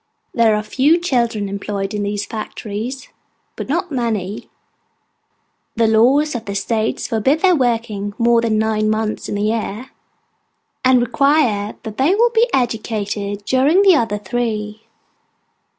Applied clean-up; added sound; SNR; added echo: none; none; none; none.